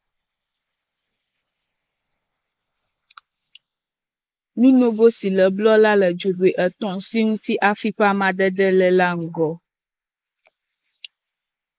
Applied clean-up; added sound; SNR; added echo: neural mask model Resemble Enhance denoiser.